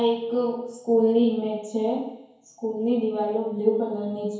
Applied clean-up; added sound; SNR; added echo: none; none; none; reverberation time 1.0 s.